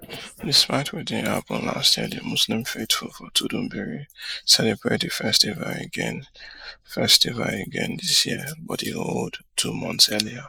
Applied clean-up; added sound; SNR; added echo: neural mask model Resemble Enhance denoiser.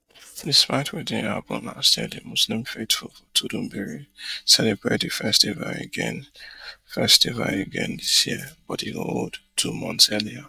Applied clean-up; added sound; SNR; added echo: neural mask model DeepFilterNet 3.